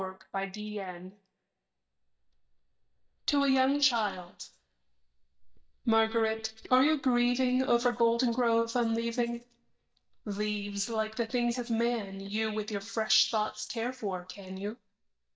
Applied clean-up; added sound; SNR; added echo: neural mask model DeepFilterNet 3.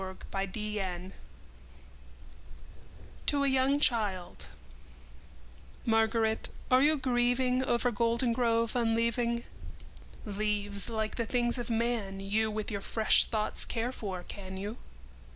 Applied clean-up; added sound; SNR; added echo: none; none; none; none.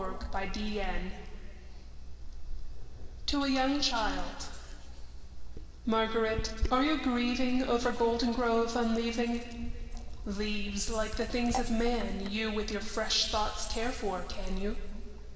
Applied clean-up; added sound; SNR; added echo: none; Sink (filling or washing); 14 dB; reverberation time 2.5 s.